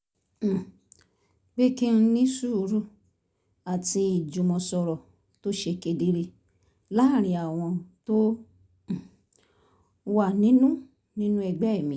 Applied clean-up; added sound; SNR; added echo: none; none; none; none.